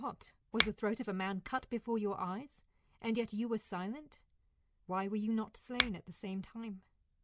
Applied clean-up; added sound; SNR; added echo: none; Finger snapping; -3 dB; none.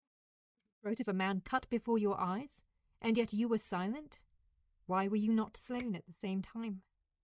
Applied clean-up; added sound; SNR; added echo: neural mask model DeepFilterNet 3.